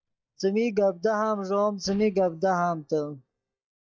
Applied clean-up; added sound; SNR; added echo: neural mask model DeepFilterNet 3.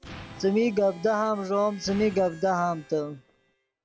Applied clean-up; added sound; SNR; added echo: none; Explosion + Harmonica; 20 dB; none.